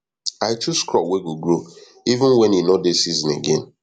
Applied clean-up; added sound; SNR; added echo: none; none; none; none.